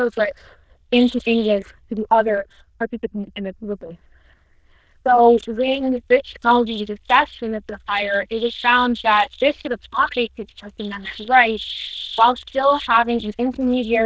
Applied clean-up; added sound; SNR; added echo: neural diffusion model UNIVERSE++.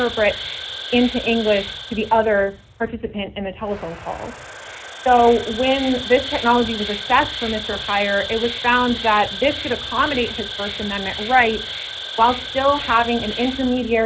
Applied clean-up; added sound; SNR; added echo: none; Insect; 10 dB; none.